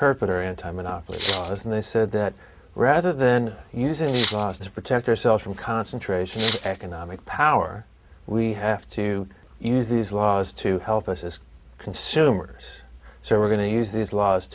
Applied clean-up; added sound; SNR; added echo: none; Cutlery, silverware; 7 dB; none.